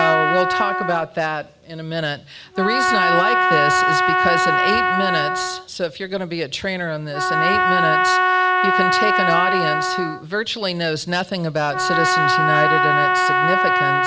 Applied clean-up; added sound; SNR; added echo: none; Trumpet; -5 dB; none.